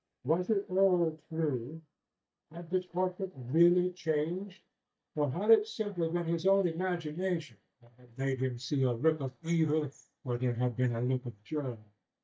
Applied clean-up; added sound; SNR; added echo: neural mask model DeepFilterNet 3.